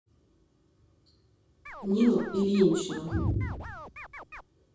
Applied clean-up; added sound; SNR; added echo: none; Scratching (performance technique); 15 dB; reverberation time 0.6 s.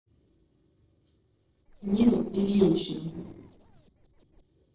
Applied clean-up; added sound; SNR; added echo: neural separator model SepFormer DNS4.